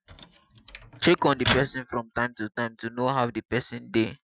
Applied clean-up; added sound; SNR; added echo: classical method Wiener filter.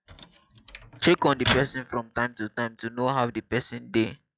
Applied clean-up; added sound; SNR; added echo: classical method log-MMSE.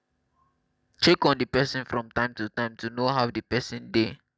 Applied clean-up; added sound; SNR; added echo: none; none; none; none.